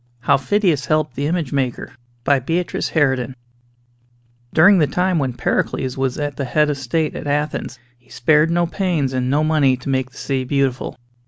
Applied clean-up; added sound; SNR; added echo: none; none; none; none.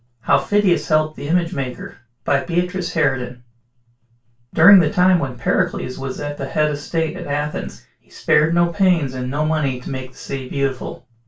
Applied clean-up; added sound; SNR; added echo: none; none; none; reverberation time 0.2 s.